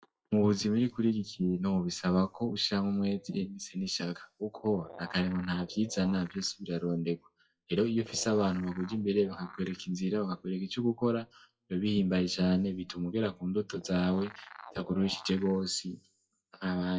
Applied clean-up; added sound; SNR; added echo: classical method WPE with log-MMSE.